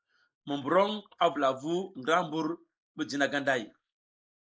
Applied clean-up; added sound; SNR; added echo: neural mask model Resemble Enhance denoiser.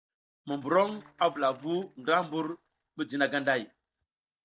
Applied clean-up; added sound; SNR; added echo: neural mask model DeepFilterNet 3.